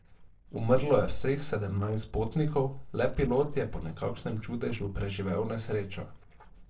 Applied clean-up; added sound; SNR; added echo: neural separator model SepFormer DNS4.